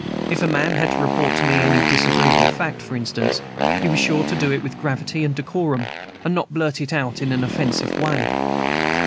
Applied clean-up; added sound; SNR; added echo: none; Motorcycle; -1 dB; none.